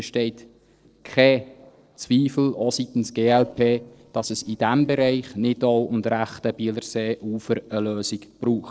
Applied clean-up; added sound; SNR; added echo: neural separator model SepFormer DNS4.